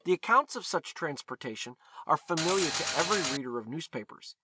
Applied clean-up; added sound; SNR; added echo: none; Mechanisms; 1 dB; none.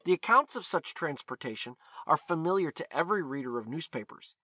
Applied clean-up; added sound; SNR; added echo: none; none; none; none.